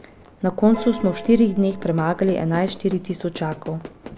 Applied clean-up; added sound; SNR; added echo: none; Fire / Fireworks + Piano; 17 dB; none.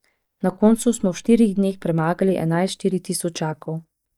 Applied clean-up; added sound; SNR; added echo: neural mask model DeepFilterNet 3.